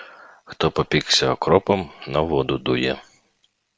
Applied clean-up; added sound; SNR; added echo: none; none; none; none.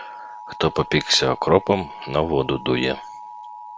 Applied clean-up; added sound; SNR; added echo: none; Alarm; 15 dB; none.